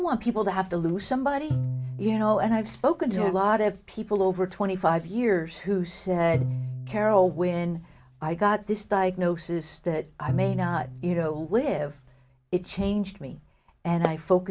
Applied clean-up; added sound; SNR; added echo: none; Bowed string instrument; 10 dB; none.